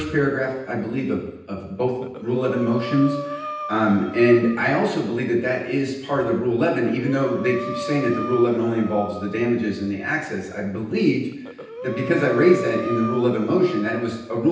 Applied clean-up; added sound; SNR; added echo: none; Breathing; 13 dB; reverberation time 0.9 s.